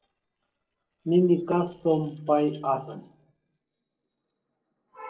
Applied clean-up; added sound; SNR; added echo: neural separator model SepFormer DNS4.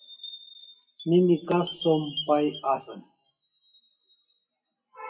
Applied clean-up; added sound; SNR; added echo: classical method WPE with log-MMSE.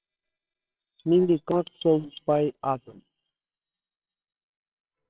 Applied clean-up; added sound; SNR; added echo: neural separator model SepFormer WHAMR!.